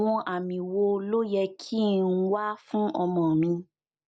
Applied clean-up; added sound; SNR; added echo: none; none; none; none.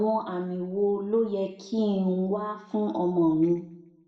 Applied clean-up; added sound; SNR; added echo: none; none; none; reverberation time 0.7 s.